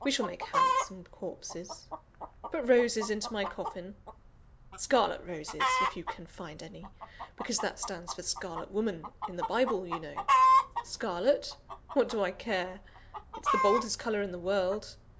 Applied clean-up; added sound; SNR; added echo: none; Chicken, rooster; 1 dB; none.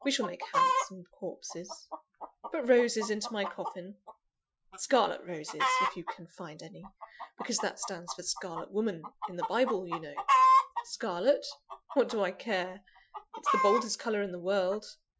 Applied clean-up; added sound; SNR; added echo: classical method Wiener filter.